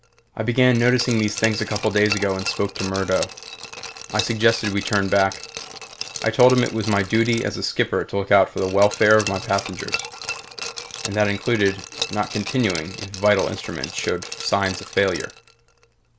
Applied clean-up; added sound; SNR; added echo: none; Glass; 11 dB; none.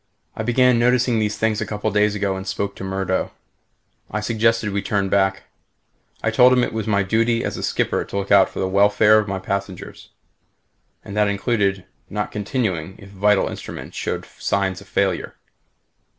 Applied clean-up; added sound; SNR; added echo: none; none; none; none.